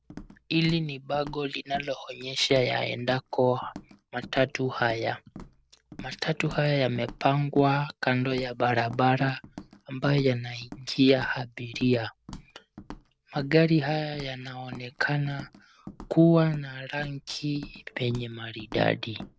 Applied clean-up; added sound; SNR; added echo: none; Walk, footsteps; 19 dB; none.